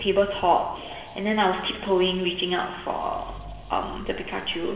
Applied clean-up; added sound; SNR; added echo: none; Engine; 18 dB; reverberation time 1.9 s.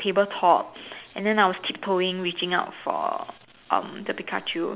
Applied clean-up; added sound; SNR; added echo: none; none; none; none.